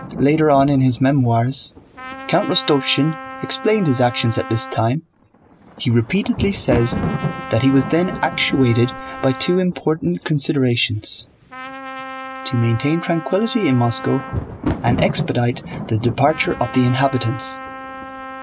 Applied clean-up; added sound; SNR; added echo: none; Trumpet + Thunder; 10 dB; none.